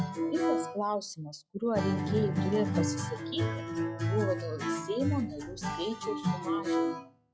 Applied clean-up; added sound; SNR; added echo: classical method log-MMSE.